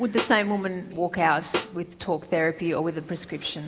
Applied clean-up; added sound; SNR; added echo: none; Snare drum; 9 dB; none.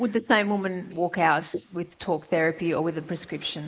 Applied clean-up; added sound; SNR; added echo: neural mask model Resemble Enhance denoiser.